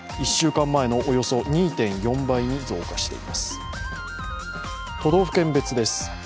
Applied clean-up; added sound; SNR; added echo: none; Drum kit; 16 dB; none.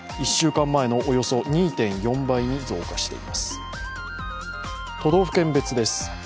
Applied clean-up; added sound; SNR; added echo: none; none; none; none.